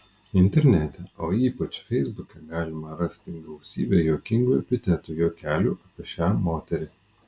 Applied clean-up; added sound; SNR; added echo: none; none; none; none.